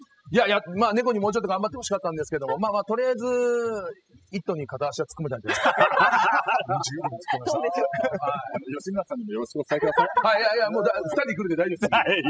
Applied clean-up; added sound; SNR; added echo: classical method spectral subtraction.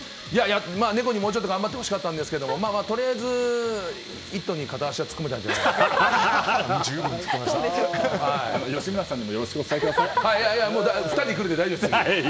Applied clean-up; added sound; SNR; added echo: none; Tools; 17 dB; none.